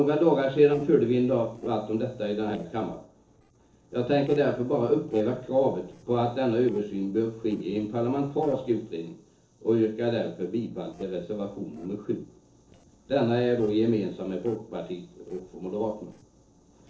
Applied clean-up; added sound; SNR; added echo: neural separator model SepFormer DNS4.